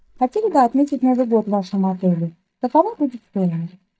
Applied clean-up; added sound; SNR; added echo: neural mask model DeepFilterNet 3.